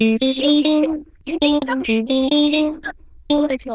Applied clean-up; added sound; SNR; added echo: neural diffusion model UNIVERSE++.